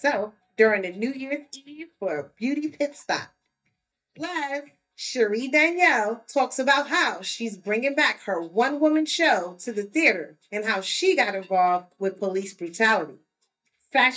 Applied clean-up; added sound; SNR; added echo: neural mask model DeepFilterNet 3.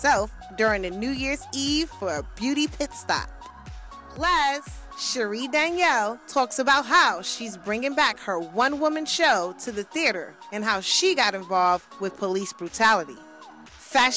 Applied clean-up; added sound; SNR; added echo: none; none; none; none.